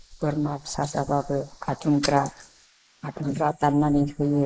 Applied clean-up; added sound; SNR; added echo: neural mask model Resemble Enhance denoiser.